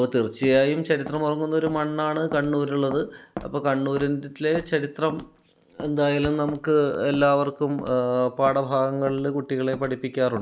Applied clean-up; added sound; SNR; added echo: none; Walk, footsteps; 19 dB; none.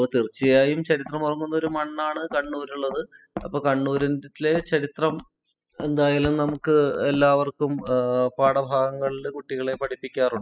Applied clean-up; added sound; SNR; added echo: classical method spectral subtraction.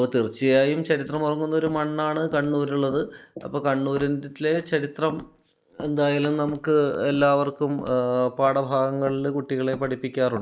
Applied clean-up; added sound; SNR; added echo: neural mask model Resemble Enhance denoiser.